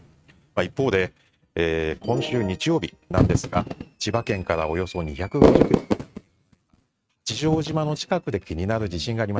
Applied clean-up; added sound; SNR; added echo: neural mask model RNNoise.